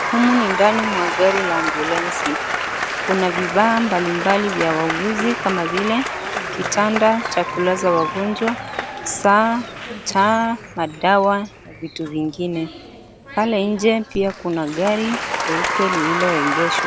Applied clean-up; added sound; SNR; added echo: none; Applause; 4 dB; none.